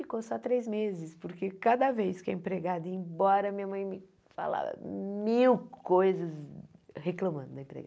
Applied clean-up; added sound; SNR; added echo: none; none; none; none.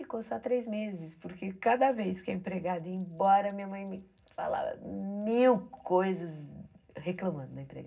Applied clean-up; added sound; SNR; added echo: none; Chime; 6 dB; reverberation time 0.4 s.